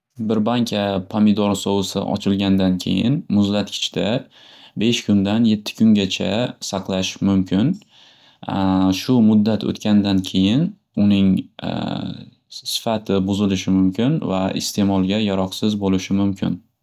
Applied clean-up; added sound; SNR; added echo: none; none; none; none.